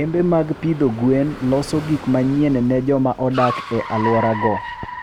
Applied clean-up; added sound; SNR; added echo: none; Car; 10 dB; none.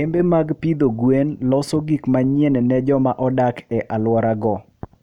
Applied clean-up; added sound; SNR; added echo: none; none; none; none.